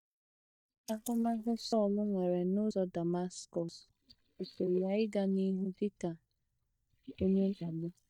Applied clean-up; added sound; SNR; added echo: neural mask model DeepFilterNet 3.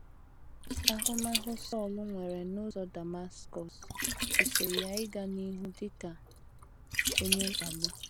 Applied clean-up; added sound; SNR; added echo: none; Liquid; -3 dB; none.